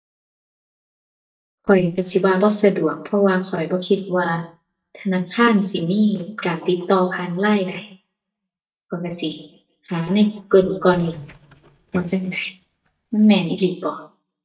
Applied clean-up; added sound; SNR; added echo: neural mask model DeepFilterNet 3.